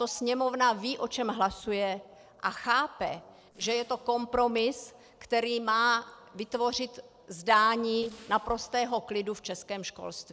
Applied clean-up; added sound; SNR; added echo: neural separator model SepFormer DNS4.